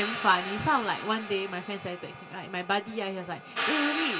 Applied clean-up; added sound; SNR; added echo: none; Hi-hat; 5 dB; reverberation time 1.3 s.